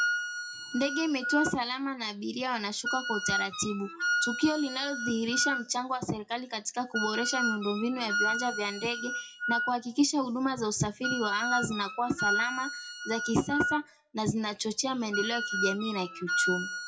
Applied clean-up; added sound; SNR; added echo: classical method WPE with log-MMSE.